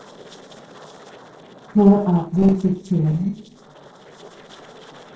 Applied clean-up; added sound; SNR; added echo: neural separator model SepFormer DNS4.